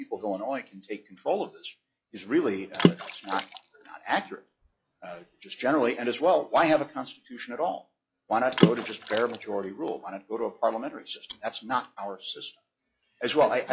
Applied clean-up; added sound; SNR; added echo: classical method log-MMSE.